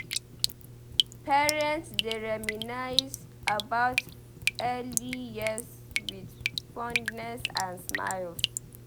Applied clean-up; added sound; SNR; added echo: none; Drip; 1 dB; none.